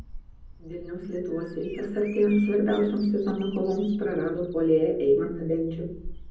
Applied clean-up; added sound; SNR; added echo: none; Bird vocalization, bird call, bird song; 17 dB; reverberation time 0.6 s.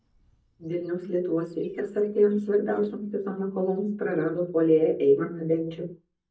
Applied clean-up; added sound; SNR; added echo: neural mask model DeepFilterNet 3.